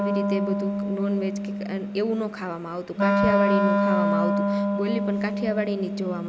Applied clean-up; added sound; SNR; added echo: none; Wind instrument, woodwind instrument; -5 dB; none.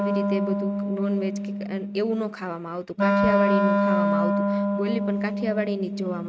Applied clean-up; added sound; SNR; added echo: neural mask model RNNoise.